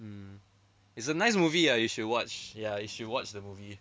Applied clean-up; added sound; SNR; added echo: none; none; none; none.